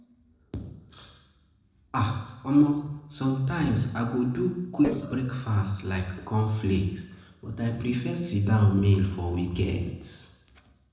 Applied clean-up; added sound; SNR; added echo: neural separator model SepFormer DNS4.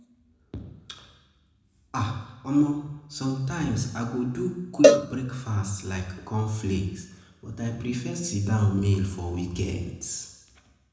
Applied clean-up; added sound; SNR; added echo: none; Cowbell; -5 dB; reverberation time 0.9 s.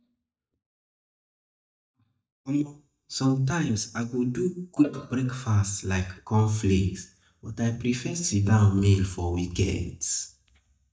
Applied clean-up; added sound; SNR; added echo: neural mask model DeepFilterNet 3.